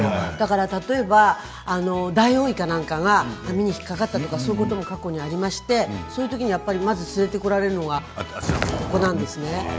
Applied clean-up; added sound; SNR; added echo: none; Walk, footsteps; 3 dB; none.